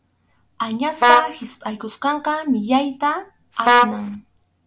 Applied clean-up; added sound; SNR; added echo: none; Vehicle horn, car horn, honking; -3 dB; none.